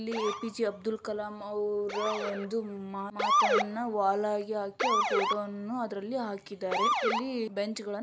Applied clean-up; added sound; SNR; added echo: none; Motor vehicle (road) / Siren; 0 dB; none.